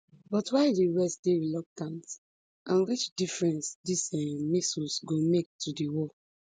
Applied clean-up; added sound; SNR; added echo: none; none; none; none.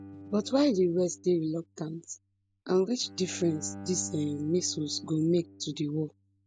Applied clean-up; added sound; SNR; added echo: none; Bowed string instrument; 17 dB; none.